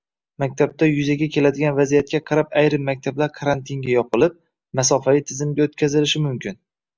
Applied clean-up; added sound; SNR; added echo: none; none; none; none.